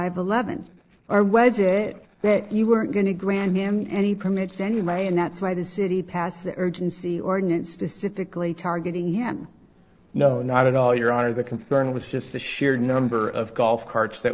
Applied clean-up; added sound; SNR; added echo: neural separator model SepFormer DNS4.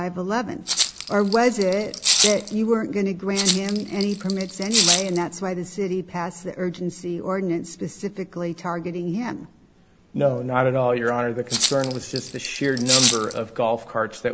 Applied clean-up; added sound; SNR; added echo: none; Rattle (instrument); 0 dB; none.